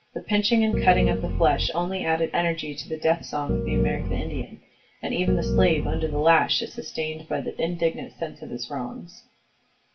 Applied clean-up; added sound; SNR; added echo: none; Piano; -1 dB; reverberation time 0.2 s.